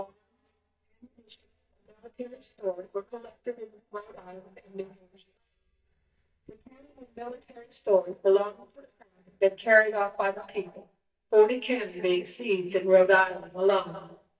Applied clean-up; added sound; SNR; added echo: neural mask model DeepFilterNet 3.